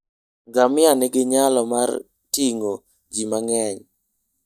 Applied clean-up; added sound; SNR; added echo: neural mask model DeepFilterNet 3.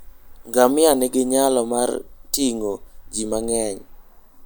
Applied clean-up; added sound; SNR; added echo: none; Traffic noise, roadway noise; 19 dB; none.